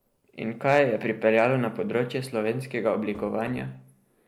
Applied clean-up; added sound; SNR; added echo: neural mask model Resemble Enhance denoiser.